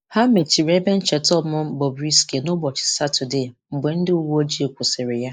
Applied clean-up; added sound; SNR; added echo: neural mask model Resemble Enhance denoiser.